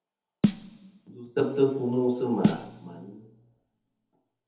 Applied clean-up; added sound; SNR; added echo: none; Snare drum; 2 dB; reverberation time 0.7 s.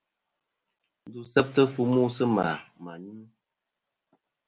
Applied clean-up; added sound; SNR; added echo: none; none; none; none.